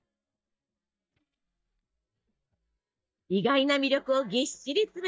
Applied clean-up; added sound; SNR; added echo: neural mask model DeepFilterNet 3.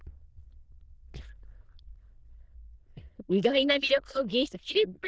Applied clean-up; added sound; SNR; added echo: neural diffusion model UNIVERSE++.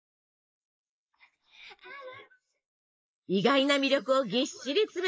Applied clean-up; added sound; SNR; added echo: neural mask model Resemble Enhance denoiser.